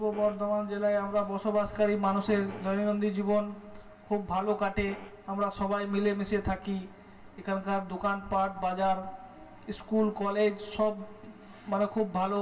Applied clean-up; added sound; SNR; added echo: none; Fart; 17 dB; reverberation time 0.2 s.